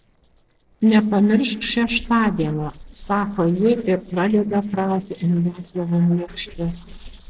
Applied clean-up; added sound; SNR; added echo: neural separator model SepFormer DNS4.